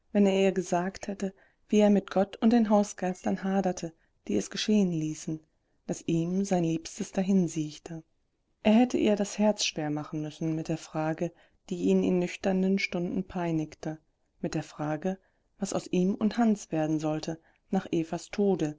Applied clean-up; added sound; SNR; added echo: neural separator model SepFormer DNS4.